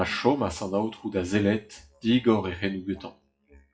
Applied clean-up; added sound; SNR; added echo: classical method WPE with log-MMSE.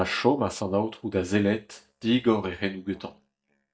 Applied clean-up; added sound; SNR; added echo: neural mask model DeepFilterNet 3.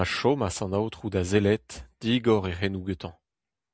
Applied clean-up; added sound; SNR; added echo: none; none; none; none.